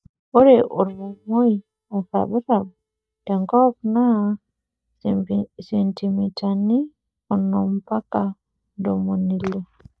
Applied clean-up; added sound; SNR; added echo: neural mask model DeepFilterNet 3.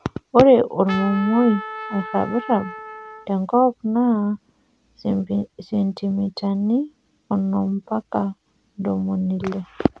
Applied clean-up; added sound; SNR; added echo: none; Trumpet; 12 dB; none.